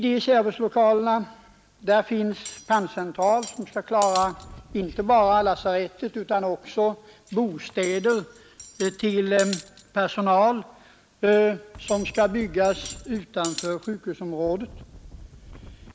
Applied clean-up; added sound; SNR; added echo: none; Cutlery, silverware + Wind; 18 dB; none.